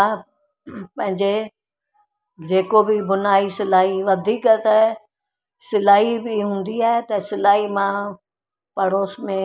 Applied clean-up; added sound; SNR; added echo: none; none; none; none.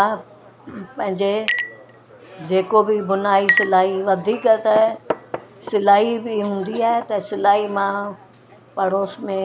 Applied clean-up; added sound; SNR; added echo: none; Chink, clink; 10 dB; none.